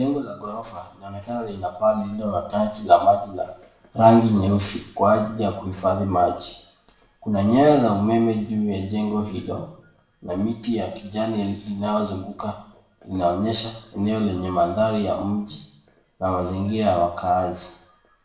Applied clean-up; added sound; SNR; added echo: none; none; none; reverberation time 0.7 s.